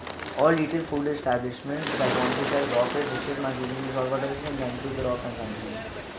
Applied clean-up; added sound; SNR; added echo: none; Bird; 5 dB; none.